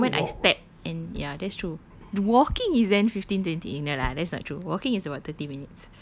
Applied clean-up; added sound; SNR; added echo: none; none; none; none.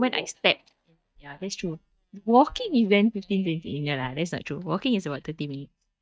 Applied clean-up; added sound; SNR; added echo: neural mask model DeepFilterNet 3.